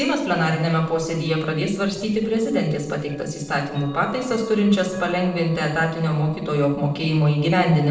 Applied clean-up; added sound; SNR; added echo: neural separator model SepFormer DNS4.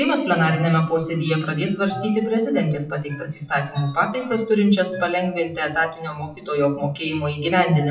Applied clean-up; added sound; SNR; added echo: classical method WPE with log-MMSE.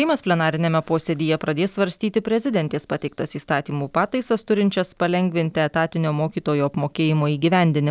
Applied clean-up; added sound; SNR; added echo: none; none; none; none.